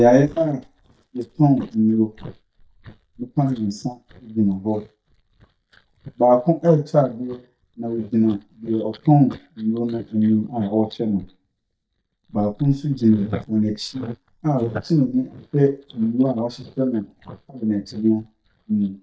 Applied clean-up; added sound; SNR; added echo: neural mask model DeepFilterNet 3.